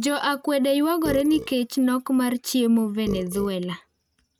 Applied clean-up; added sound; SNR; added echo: neural mask model RNNoise.